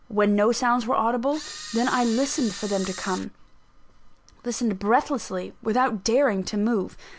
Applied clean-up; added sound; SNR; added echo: none; Camera; 12 dB; none.